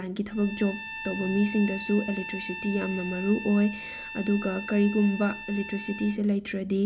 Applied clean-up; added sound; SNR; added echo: none; Bowed string instrument; 12 dB; none.